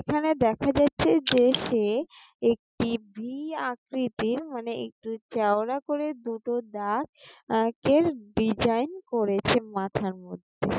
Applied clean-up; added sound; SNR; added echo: classical method Wiener filter.